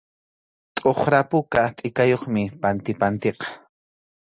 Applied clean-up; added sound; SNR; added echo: none; none; none; none.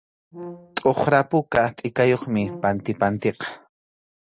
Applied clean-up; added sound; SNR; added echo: none; Brass instrument; 18 dB; none.